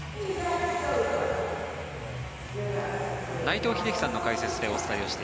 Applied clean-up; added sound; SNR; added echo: none; none; none; none.